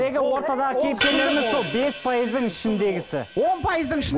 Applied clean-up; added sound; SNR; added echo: none; Hi-hat; 5 dB; none.